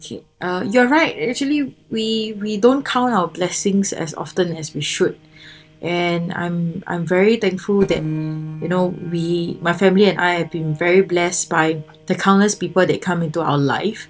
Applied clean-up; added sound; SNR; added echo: neural separator model SepFormer DNS4.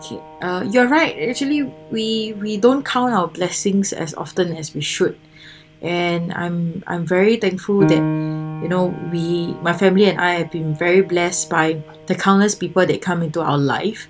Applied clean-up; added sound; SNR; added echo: none; Piano; 12 dB; none.